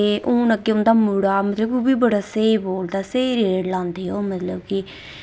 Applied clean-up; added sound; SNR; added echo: none; none; none; none.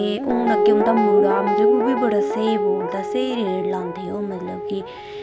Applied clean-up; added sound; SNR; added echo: none; Guitar; -3 dB; none.